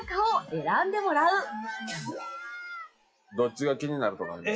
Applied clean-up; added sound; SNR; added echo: classical method WPE with log-MMSE.